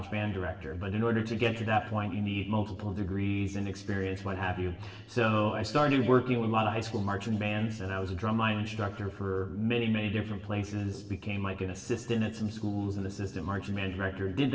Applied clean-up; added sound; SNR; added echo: neural separator model SepFormer DNS4.